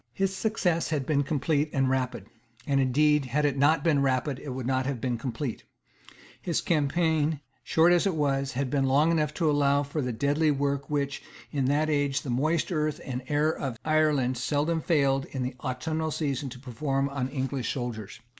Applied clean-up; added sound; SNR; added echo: none; none; none; none.